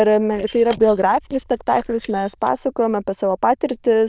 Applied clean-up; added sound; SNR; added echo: neural diffusion model UNIVERSE++.